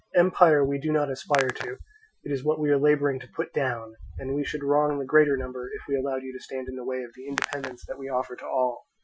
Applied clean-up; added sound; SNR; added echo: classical method Wiener filter.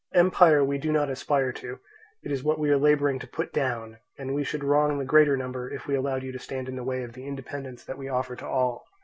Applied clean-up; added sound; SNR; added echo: none; none; none; none.